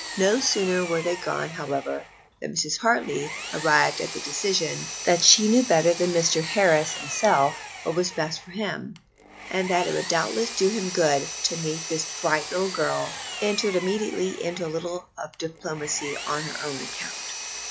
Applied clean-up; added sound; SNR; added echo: none; Power tool; 10 dB; none.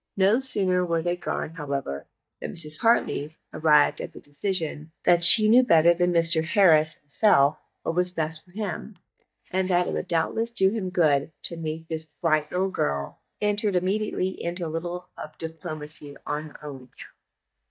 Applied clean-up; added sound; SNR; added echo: neural mask model DeepFilterNet 3.